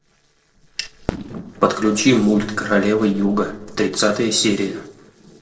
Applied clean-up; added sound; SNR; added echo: neural separator model SepFormer DNS4.